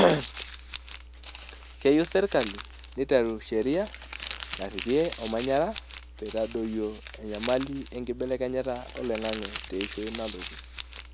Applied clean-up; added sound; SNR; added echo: none; Crumpling, crinkling; 5 dB; none.